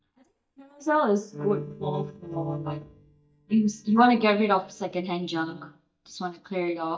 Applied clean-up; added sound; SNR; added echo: neural mask model DeepFilterNet 3.